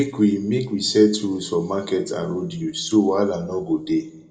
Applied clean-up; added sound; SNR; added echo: none; none; none; reverberation time 0.6 s.